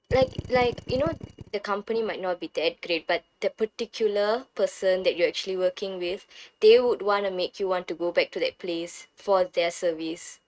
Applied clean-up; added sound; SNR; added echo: neural mask model RNNoise.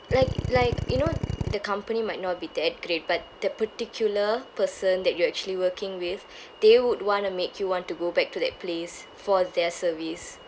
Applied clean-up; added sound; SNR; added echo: none; Drill; 3 dB; none.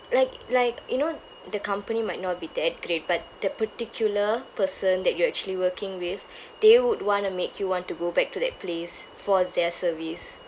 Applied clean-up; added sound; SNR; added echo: none; none; none; none.